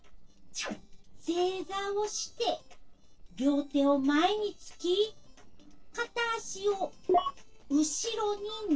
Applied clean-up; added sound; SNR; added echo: neural separator model SepFormer DNS4.